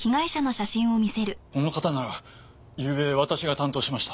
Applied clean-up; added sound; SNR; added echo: none; none; none; none.